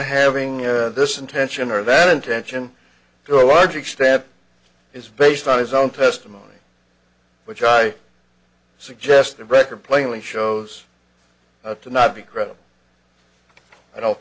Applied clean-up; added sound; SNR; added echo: none; none; none; none.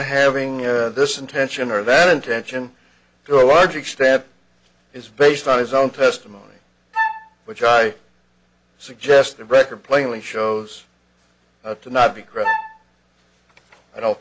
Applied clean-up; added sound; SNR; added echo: none; Wind instrument, woodwind instrument; 5 dB; none.